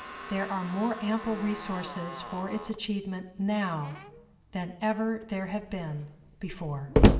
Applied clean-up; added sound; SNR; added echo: none; Slam; -1 dB; reverberation time 0.8 s.